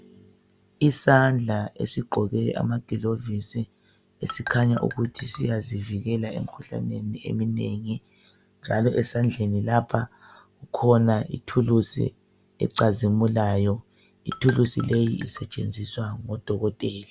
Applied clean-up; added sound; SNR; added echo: none; Marimba, xylophone; 14 dB; none.